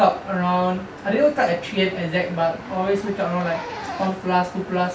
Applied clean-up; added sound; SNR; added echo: none; Zipper (clothing); 17 dB; none.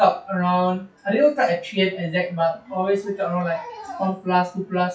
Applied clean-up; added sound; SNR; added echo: classical method log-MMSE.